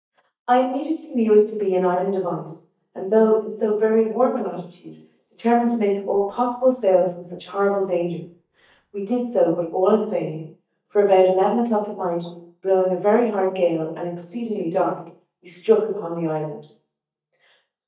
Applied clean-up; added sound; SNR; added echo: neural mask model DeepFilterNet 3.